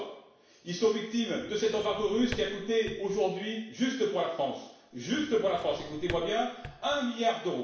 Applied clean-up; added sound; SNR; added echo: none; Drawer open or close; 16 dB; reverberation time 0.7 s.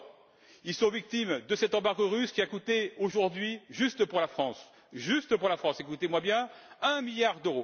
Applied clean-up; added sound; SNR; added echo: none; none; none; none.